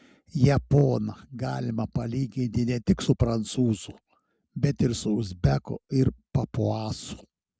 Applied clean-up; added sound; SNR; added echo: none; none; none; none.